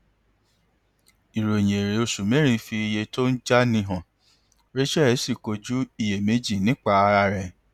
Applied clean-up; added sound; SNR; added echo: none; none; none; none.